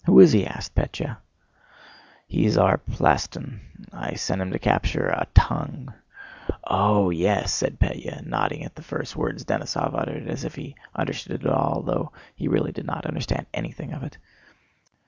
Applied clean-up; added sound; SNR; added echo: none; none; none; none.